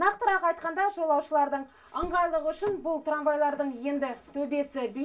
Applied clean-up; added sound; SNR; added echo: none; Car; 16 dB; reverberation time 0.2 s.